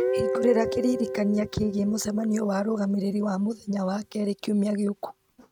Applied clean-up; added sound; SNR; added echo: neural mask model RNNoise.